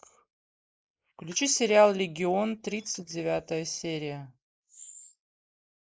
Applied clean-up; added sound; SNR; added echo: neural mask model Resemble Enhance denoiser.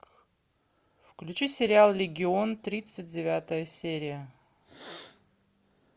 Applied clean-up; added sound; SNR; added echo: none; none; none; none.